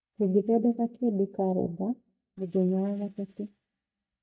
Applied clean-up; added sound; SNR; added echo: neural mask model DeepFilterNet 3.